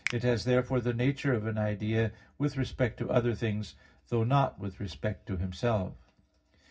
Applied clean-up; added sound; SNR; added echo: none; Finger snapping; 15 dB; reverberation time 0.4 s.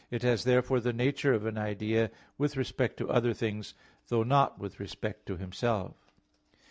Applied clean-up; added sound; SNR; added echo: none; none; none; none.